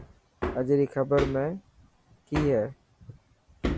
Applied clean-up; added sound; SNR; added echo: none; Hammer; 7 dB; none.